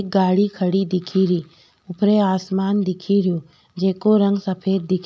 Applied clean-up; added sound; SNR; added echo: none; none; none; none.